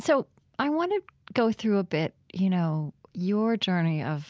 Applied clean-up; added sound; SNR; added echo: none; none; none; none.